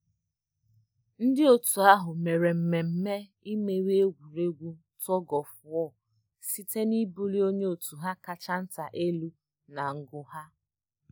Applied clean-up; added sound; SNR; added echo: none; none; none; none.